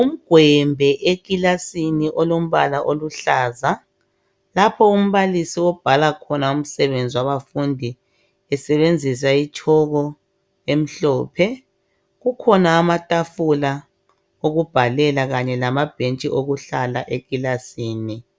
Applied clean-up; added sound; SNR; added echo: none; none; none; none.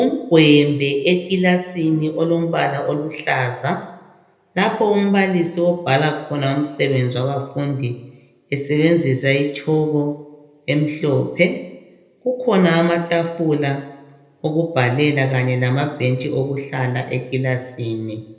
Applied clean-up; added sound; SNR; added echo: none; none; none; reverberation time 0.7 s.